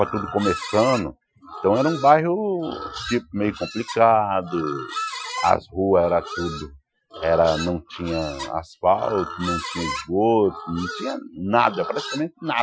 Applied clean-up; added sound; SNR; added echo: classical method Wiener filter.